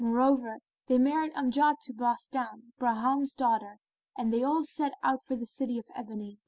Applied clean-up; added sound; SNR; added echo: none; none; none; none.